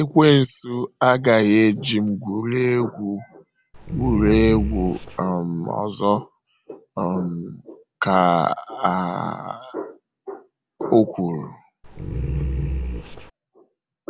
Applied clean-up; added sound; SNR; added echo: none; Growling; 4 dB; none.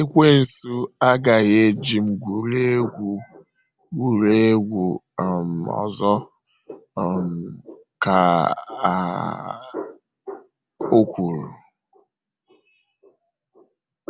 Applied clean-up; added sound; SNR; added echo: none; none; none; none.